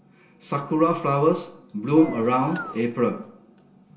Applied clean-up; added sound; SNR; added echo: none; Engine; 14 dB; reverberation time 0.2 s.